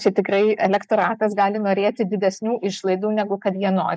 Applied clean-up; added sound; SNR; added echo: neural mask model Resemble Enhance denoiser.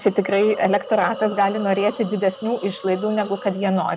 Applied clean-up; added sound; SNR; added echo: none; Hiss; 13 dB; none.